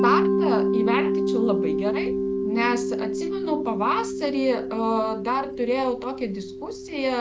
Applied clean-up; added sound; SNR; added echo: none; Mallet percussion; -1 dB; none.